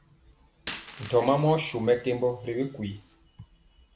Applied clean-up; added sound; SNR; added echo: none; Coin (dropping); 17 dB; none.